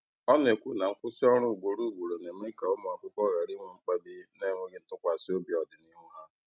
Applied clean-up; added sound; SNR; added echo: none; none; none; none.